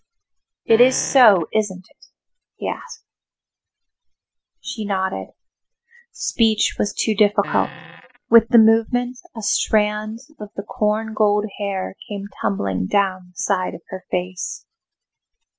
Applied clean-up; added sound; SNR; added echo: classical method spectral subtraction.